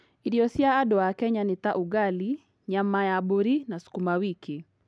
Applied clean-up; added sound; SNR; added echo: none; none; none; none.